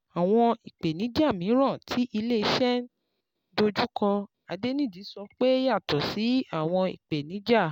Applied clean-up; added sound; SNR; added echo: none; none; none; none.